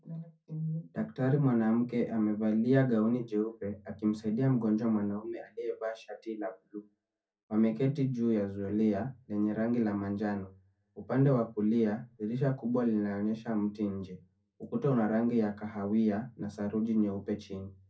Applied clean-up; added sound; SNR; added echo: none; none; none; reverberation time 0.3 s.